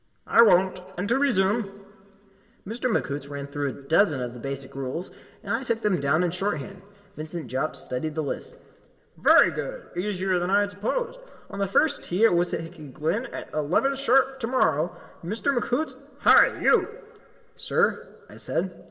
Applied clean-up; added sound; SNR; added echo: none; none; none; reverberation time 1.5 s.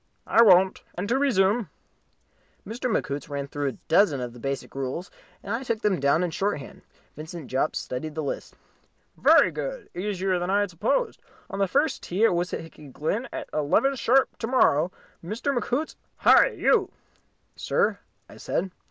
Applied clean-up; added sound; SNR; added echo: none; none; none; none.